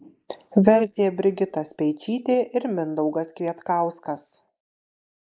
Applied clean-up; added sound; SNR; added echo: neural mask model Resemble Enhance denoiser.